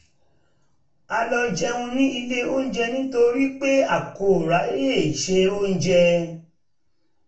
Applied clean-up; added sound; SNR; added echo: none; none; none; reverberation time 0.4 s.